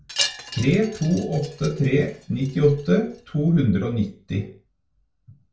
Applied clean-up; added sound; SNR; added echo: none; Wind chime; 11 dB; reverberation time 0.3 s.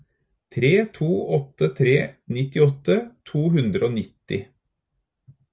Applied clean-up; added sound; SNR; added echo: none; none; none; none.